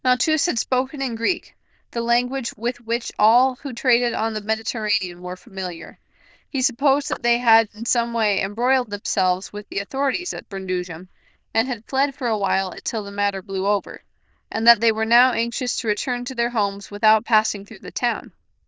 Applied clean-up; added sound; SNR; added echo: neural diffusion model UNIVERSE++.